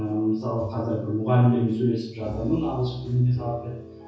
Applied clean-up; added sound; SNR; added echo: none; none; none; reverberation time 0.6 s.